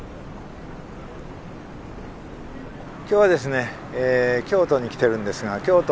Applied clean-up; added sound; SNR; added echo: none; none; none; none.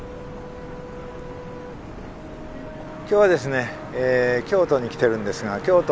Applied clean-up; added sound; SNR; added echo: none; Brass instrument; 17 dB; none.